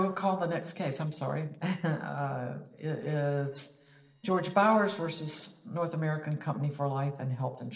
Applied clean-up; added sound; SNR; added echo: neural separator model SepFormer DNS4.